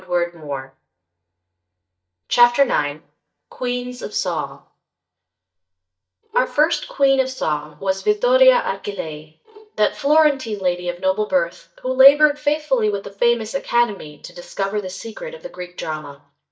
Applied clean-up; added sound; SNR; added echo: neural mask model DeepFilterNet 3.